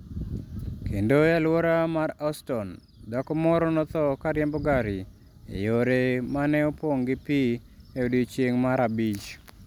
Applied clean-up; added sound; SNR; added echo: none; none; none; none.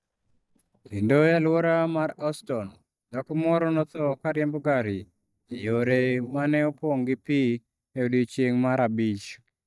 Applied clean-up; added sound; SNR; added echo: neural mask model DeepFilterNet 3.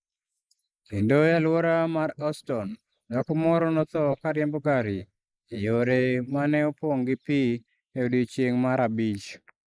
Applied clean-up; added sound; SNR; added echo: neural mask model Resemble Enhance denoiser.